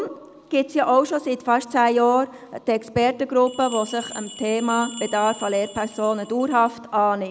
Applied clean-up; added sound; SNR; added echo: none; Bell; 15 dB; none.